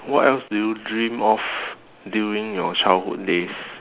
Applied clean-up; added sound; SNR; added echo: none; none; none; none.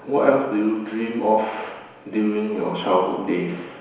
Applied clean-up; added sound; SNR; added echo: none; none; none; reverberation time 1.0 s.